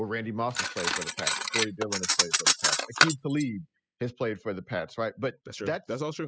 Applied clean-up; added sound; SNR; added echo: classical method spectral subtraction.